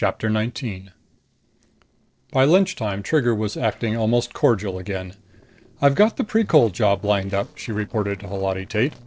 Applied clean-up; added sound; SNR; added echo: neural separator model SepFormer DNS4.